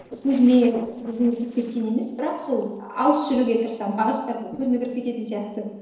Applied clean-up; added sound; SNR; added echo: neural separator model SepFormer DNS4.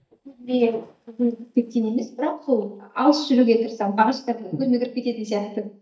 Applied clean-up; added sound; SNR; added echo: neural mask model DeepFilterNet 3.